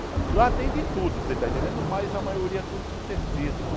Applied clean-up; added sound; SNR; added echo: none; Thunder / Rain; -2 dB; none.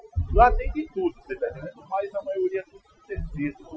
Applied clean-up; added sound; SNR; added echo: classical method Wiener filter.